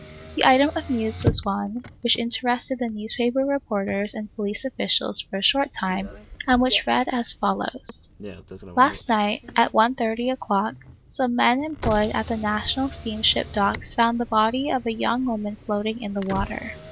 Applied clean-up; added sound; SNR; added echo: none; Motor vehicle (road); 13 dB; none.